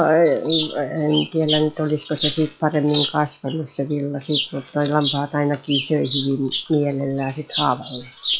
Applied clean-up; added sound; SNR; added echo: classical method log-MMSE.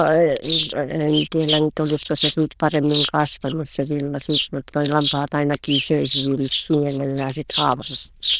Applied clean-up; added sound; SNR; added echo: neural diffusion model UNIVERSE++.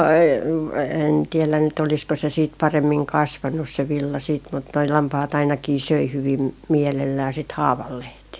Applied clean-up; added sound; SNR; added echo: none; none; none; none.